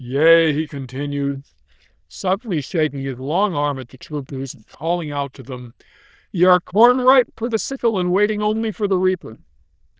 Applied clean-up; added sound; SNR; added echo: neural diffusion model UNIVERSE++.